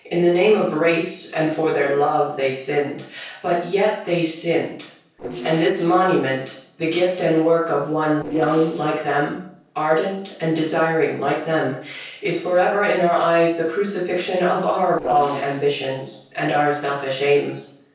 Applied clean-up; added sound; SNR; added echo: neural separator model SepFormer DNS4.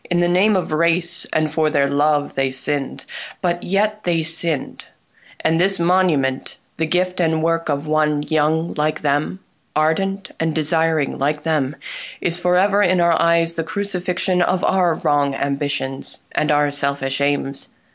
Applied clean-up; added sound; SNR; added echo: none; none; none; none.